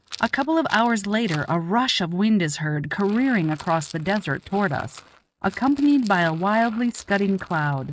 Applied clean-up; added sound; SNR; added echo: neural mask model RNNoise.